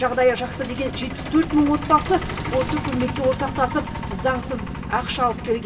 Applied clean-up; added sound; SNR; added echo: none; Truck; 7 dB; reverberation time 1.4 s.